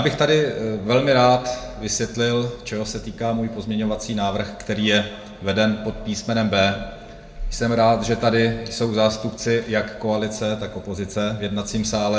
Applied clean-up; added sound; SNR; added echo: none; none; none; reverberation time 0.5 s.